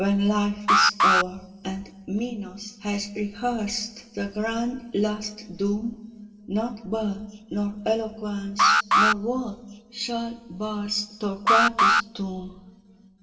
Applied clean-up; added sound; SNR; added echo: none; Alarm; -5 dB; reverberation time 2.9 s.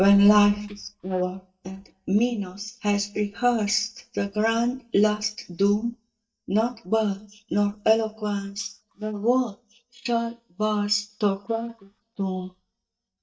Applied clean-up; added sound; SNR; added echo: neural mask model DeepFilterNet 3.